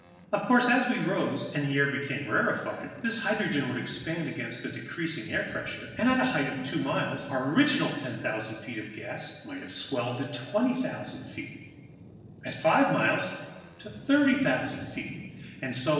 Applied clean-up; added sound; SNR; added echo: none; Boat, Water vehicle; 20 dB; reverberation time 1.2 s.